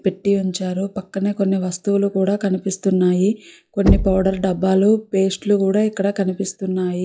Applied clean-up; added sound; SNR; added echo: classical method log-MMSE.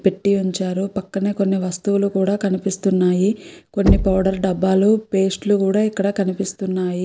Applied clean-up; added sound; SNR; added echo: none; Knock; 6 dB; none.